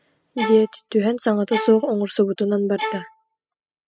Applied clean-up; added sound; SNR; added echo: classical method spectral subtraction.